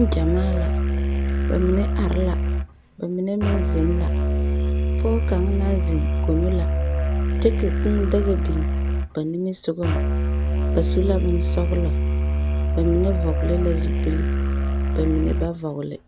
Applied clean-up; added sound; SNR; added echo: none; Musical instrument; -5 dB; none.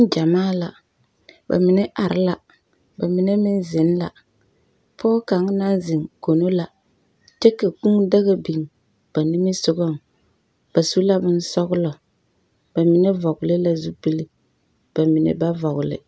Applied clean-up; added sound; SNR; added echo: none; none; none; none.